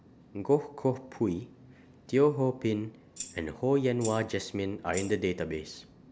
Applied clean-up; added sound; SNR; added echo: none; Tambourine; 14 dB; none.